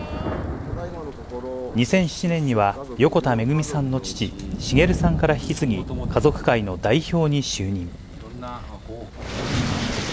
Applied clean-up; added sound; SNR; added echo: none; Thunder; 9 dB; none.